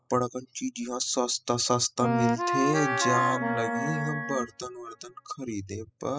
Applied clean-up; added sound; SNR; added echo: classical method spectral subtraction.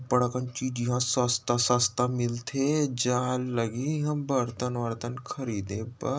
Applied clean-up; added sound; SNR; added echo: none; none; none; none.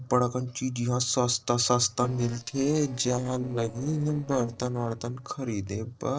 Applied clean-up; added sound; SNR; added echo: neural separator model SepFormer DNS4.